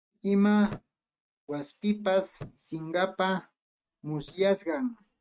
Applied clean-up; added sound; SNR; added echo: neural mask model RNNoise.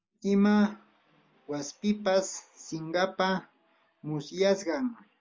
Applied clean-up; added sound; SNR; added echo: none; none; none; none.